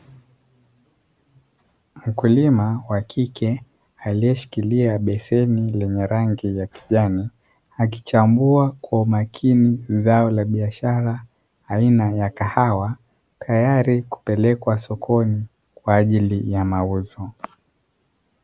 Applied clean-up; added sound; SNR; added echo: none; none; none; none.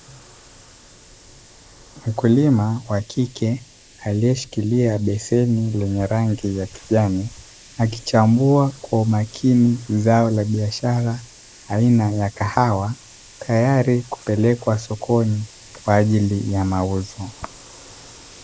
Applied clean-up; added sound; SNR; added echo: neural mask model Resemble Enhance denoiser.